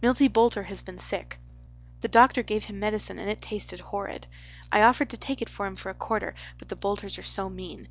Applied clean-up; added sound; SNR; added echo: none; none; none; none.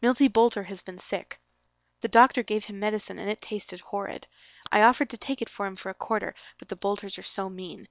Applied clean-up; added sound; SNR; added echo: neural separator model SepFormer WHAM!.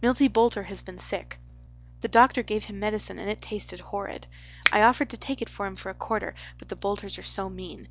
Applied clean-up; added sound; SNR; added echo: none; Finger snapping; -2 dB; none.